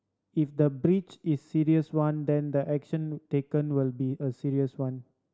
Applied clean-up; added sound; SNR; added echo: none; none; none; none.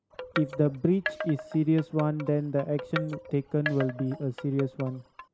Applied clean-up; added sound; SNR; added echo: none; Wind chime; 10 dB; none.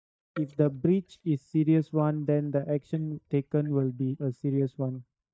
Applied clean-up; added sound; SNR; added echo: neural mask model DeepFilterNet 3.